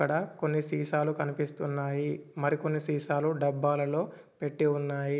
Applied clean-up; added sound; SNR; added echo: none; none; none; none.